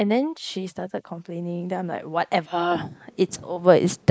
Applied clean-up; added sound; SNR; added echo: neural mask model Resemble Enhance denoiser.